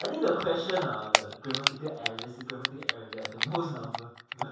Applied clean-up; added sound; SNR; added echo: none; Typing; 1 dB; reverberation time 0.7 s.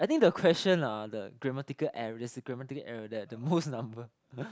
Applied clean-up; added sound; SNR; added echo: none; none; none; none.